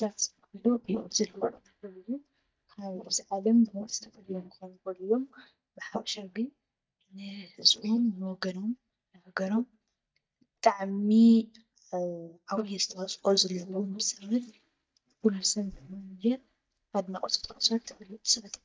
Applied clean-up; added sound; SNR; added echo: neural mask model DeepFilterNet 3.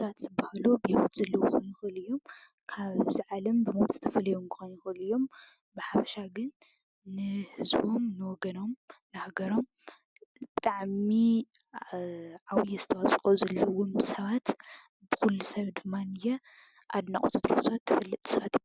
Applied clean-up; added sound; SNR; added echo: none; none; none; none.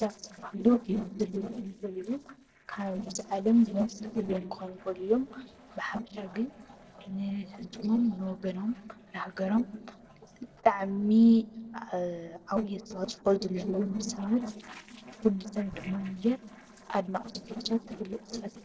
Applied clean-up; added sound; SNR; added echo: neural separator model SepFormer DNS4.